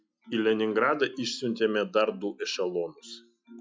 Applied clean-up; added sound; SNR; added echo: classical method log-MMSE.